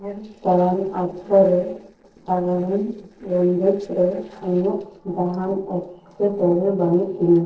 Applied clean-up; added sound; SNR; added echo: neural separator model SepFormer DNS4.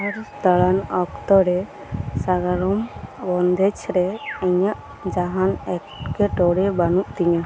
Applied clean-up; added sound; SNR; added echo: none; none; none; none.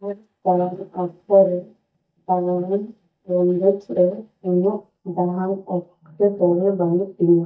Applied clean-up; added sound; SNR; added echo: neural mask model DeepFilterNet 3.